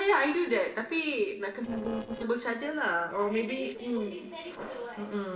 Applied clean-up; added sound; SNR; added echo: neural separator model SepFormer DNS4.